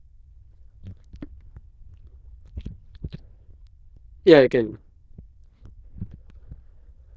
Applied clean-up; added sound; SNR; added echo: neural diffusion model UNIVERSE++.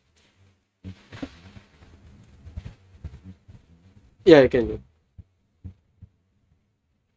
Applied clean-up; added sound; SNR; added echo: neural mask model RNNoise.